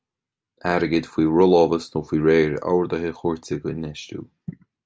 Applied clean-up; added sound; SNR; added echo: none; none; none; none.